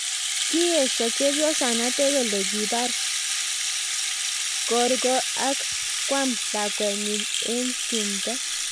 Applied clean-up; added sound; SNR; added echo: none; Rattle (instrument); -2 dB; none.